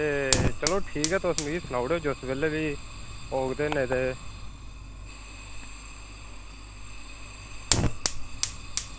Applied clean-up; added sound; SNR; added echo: none; Fire; 0 dB; none.